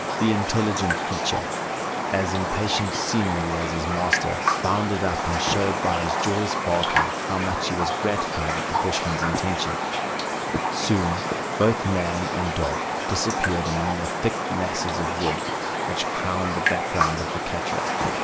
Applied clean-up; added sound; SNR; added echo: none; Raindrop; -2 dB; none.